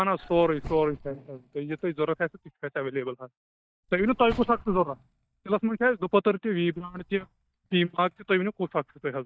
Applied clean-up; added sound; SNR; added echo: neural mask model DeepFilterNet 3.